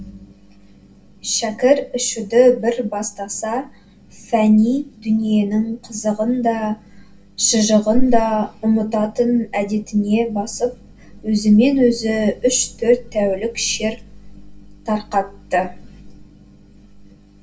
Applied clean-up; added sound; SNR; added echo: none; none; none; reverberation time 0.2 s.